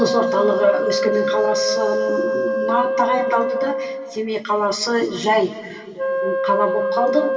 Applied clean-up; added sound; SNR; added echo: none; Wind instrument, woodwind instrument; 1 dB; reverberation time 2.4 s.